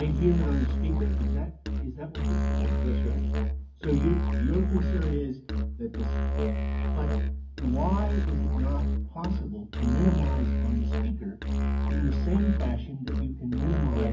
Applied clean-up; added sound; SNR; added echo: none; Musical instrument; -4 dB; reverberation time 0.3 s.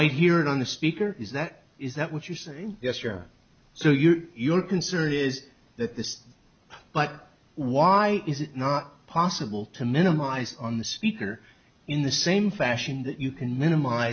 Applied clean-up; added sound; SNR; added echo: none; none; none; none.